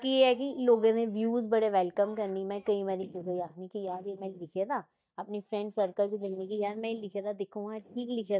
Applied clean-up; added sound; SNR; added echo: neural mask model DeepFilterNet 3.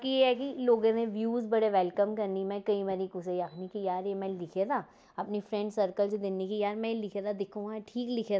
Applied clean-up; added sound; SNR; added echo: none; none; none; none.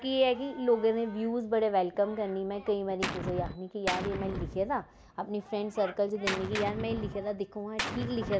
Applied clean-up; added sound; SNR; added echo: none; Gunshot, gunfire; 8 dB; none.